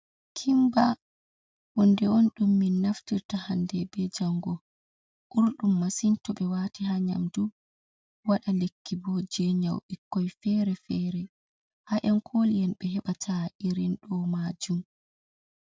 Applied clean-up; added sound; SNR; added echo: none; none; none; none.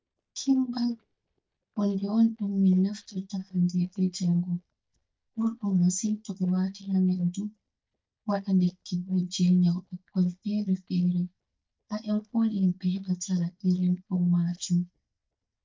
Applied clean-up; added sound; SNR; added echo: neural mask model DeepFilterNet 3.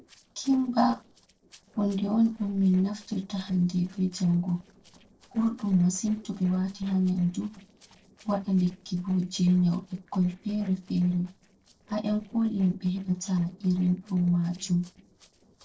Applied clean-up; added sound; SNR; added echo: neural separator model SepFormer DNS4.